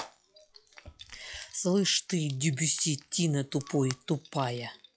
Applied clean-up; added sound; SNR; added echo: classical method log-MMSE.